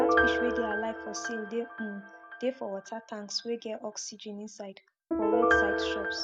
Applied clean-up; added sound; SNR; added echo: none; Piano; -5 dB; none.